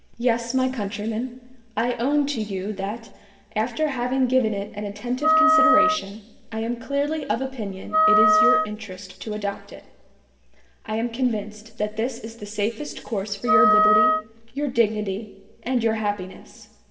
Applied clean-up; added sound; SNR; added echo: none; Wind instrument, woodwind instrument; -5 dB; reverberation time 1.6 s.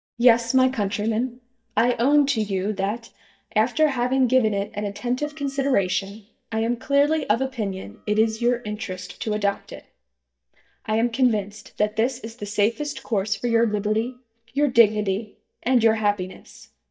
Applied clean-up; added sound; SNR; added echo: neural mask model DeepFilterNet 3.